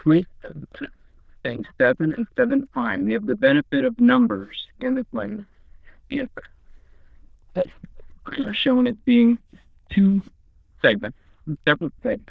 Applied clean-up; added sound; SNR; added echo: neural diffusion model UNIVERSE++.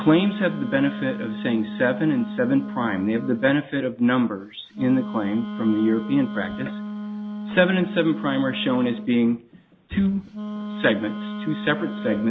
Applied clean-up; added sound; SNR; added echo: none; Wind instrument, woodwind instrument; 9 dB; none.